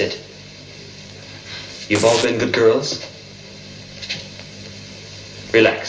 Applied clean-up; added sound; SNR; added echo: none; Domestic sounds, home sounds; 7 dB; reverberation time 0.6 s.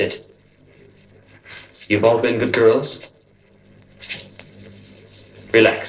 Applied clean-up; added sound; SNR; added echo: neural separator model SepFormer DNS4.